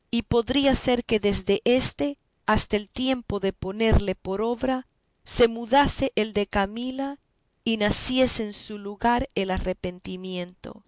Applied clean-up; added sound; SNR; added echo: none; none; none; none.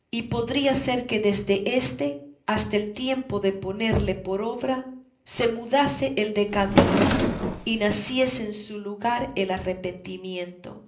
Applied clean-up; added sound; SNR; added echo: none; Drawer open or close; -3 dB; reverberation time 0.5 s.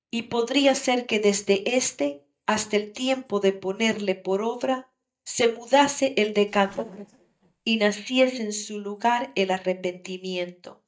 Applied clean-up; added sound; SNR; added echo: neural mask model DeepFilterNet 3.